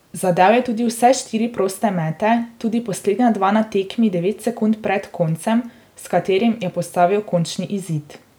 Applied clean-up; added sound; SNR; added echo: none; none; none; none.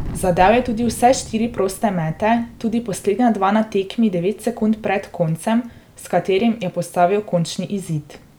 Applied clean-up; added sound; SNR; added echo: none; Thunder; 18 dB; none.